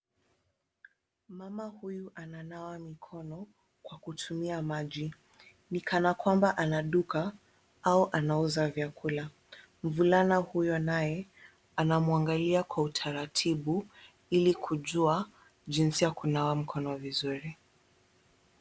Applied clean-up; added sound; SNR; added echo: none; none; none; none.